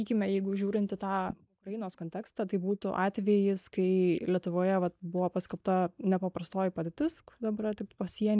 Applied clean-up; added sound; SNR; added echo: neural mask model DeepFilterNet 3.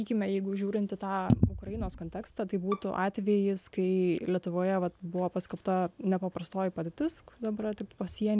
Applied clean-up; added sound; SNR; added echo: none; Bowed string instrument; 17 dB; none.